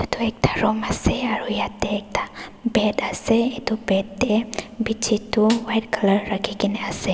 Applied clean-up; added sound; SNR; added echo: none; Snare drum; 15 dB; none.